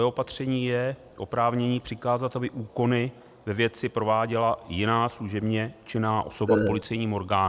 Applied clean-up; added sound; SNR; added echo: none; Burping, eructation; -1 dB; none.